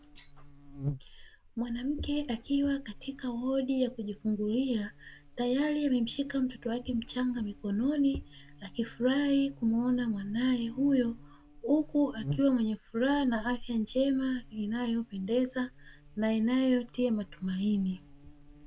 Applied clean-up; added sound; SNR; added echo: none; Buzz; 16 dB; none.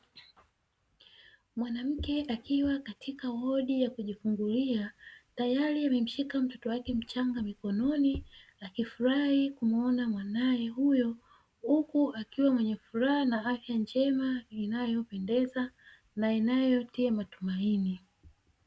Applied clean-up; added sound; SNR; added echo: none; none; none; none.